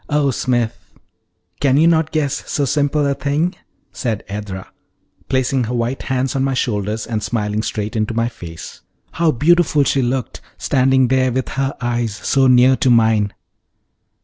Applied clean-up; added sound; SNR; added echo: none; none; none; none.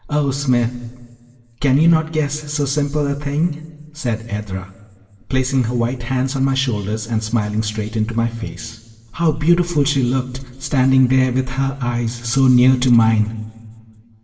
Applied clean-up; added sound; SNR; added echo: none; none; none; reverberation time 2.0 s.